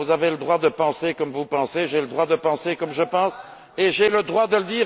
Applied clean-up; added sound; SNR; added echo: none; none; none; none.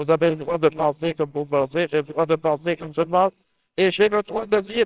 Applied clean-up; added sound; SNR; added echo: neural separator model SepFormer WHAMR!.